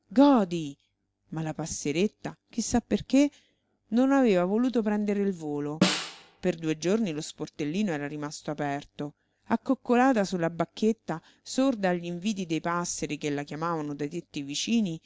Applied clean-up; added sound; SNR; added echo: none; Snare drum; 4 dB; none.